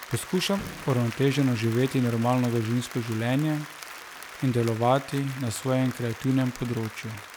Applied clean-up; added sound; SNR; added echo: none; Applause; 15 dB; none.